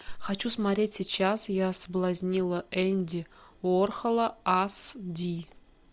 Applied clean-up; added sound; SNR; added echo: none; none; none; none.